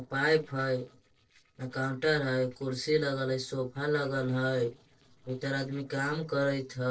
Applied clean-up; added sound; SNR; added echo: neural separator model SepFormer DNS4.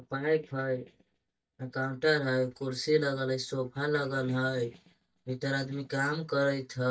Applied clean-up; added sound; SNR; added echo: neural mask model DeepFilterNet 3.